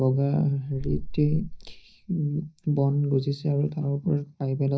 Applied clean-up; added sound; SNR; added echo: neural mask model DeepFilterNet 3.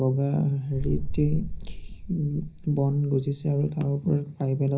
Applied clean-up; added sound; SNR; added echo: none; Boom; 7 dB; reverberation time 0.5 s.